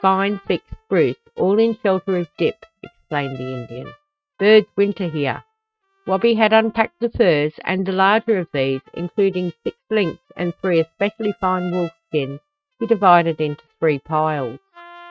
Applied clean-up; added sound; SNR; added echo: neural mask model RNNoise.